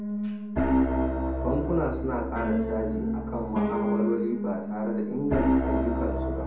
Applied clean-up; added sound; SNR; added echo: none; Piano; -5 dB; reverberation time 0.6 s.